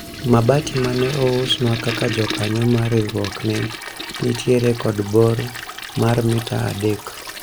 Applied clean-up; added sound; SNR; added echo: none; Toilet flush; 11 dB; none.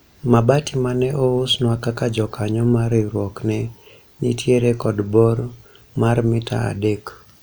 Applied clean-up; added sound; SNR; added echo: none; none; none; none.